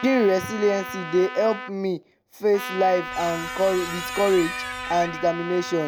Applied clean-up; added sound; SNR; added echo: none; Trumpet + Squeak; 10 dB; none.